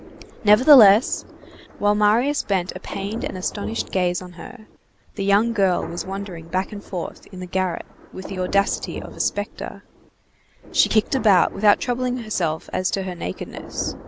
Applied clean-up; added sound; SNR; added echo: none; Thunder; 16 dB; none.